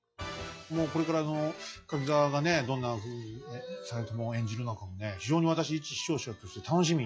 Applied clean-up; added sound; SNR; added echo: classical method log-MMSE.